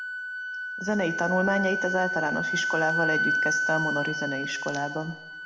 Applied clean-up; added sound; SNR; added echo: none; Wind instrument, woodwind instrument; 0 dB; reverberation time 1.2 s.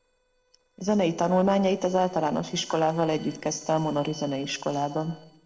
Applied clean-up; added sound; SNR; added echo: neural separator model SepFormer DNS4.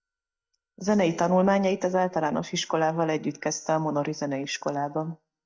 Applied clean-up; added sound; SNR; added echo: neural mask model DeepFilterNet 3.